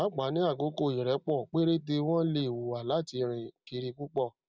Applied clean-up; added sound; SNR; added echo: none; none; none; none.